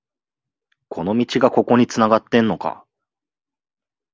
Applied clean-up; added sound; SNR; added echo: none; none; none; none.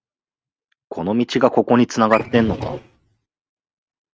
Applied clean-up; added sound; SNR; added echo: neural mask model RNNoise.